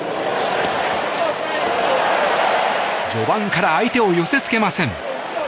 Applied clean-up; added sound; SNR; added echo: none; none; none; none.